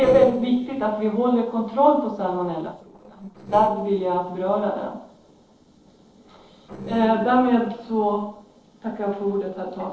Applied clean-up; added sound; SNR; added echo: neural separator model SepFormer DNS4.